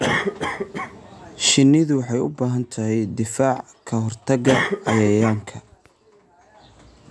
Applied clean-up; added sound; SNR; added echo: none; Cough; 8 dB; none.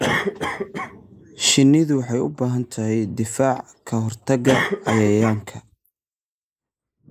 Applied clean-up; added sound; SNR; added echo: neural mask model Resemble Enhance denoiser.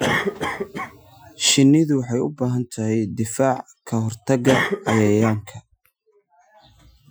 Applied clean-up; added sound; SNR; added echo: classical method Wiener filter.